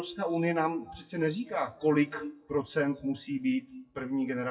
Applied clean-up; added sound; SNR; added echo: classical method WPE with log-MMSE.